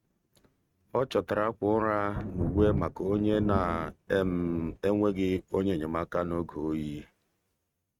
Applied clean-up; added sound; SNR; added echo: neural mask model RNNoise.